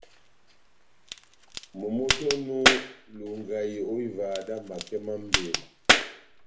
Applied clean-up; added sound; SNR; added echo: none; Crack; -4 dB; reverberation time 0.3 s.